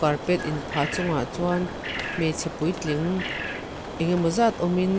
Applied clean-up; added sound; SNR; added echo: none; Rain + Bird; 8 dB; none.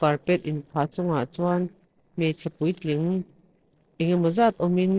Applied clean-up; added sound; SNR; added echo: neural separator model SepFormer DNS4.